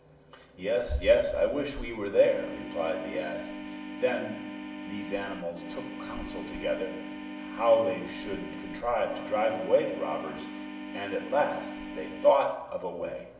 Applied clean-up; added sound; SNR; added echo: none; Organ; 9 dB; reverberation time 0.9 s.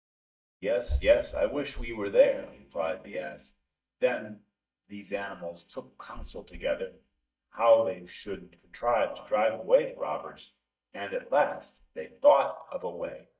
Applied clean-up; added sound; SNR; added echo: neural mask model DeepFilterNet 3.